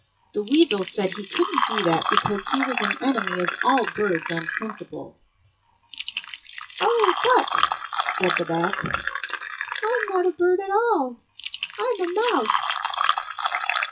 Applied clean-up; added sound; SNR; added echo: classical method WPE with log-MMSE.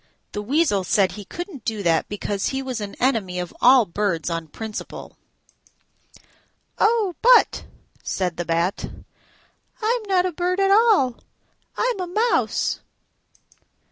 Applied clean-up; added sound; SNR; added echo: none; none; none; none.